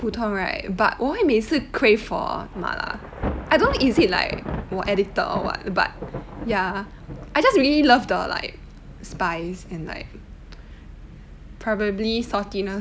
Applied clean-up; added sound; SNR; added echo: none; Thunder / Rain; 13 dB; none.